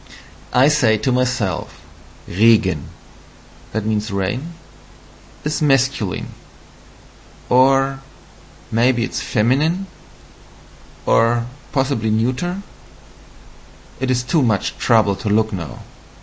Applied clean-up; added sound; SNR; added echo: none; none; none; none.